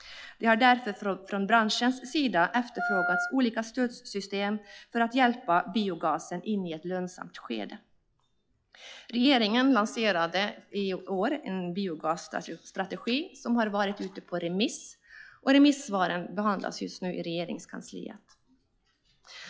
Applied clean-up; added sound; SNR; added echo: classical method log-MMSE.